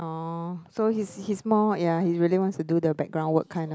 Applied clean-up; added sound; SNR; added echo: none; none; none; none.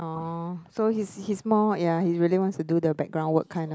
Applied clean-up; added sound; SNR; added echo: neural mask model Resemble Enhance denoiser.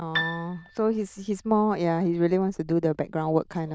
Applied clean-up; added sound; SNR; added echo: neural diffusion model UNIVERSE++.